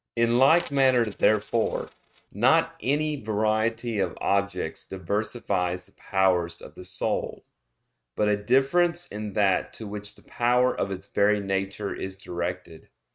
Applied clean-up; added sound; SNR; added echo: neural mask model RNNoise.